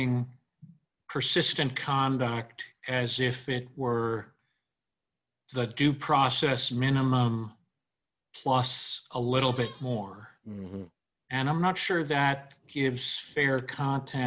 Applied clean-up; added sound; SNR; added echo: none; Squeak; 13 dB; none.